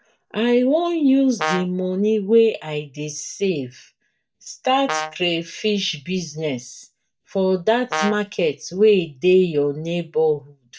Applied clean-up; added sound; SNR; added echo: neural mask model DeepFilterNet 3.